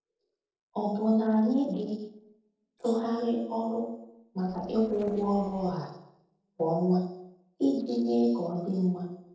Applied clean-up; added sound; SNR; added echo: neural separator model SepFormer DNS4.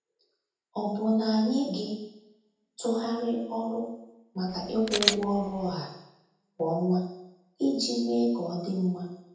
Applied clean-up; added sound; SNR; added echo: none; Camera; 2 dB; reverberation time 0.8 s.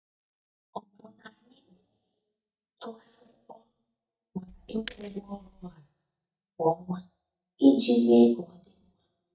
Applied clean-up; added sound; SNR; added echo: neural mask model DeepFilterNet 3.